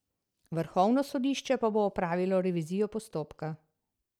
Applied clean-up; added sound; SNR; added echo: none; none; none; none.